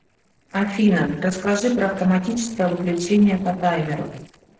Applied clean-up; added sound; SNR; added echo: neural separator model SepFormer DNS4.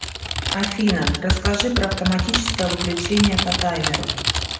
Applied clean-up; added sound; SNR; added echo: none; Typing; 1 dB; reverberation time 0.7 s.